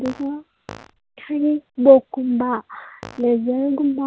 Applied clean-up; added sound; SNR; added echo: none; Fart; 18 dB; none.